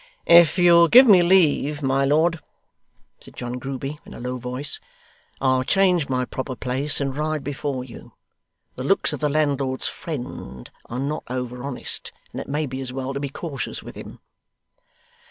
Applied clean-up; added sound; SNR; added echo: none; none; none; none.